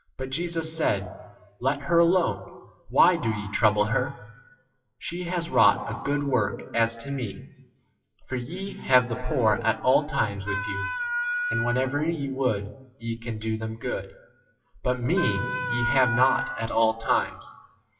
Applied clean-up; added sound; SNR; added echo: classical method WPE with log-MMSE.